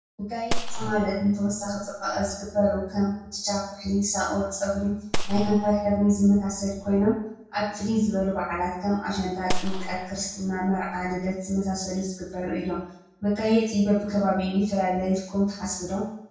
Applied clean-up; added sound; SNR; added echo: none; Gunshot, gunfire; 3 dB; reverberation time 0.6 s.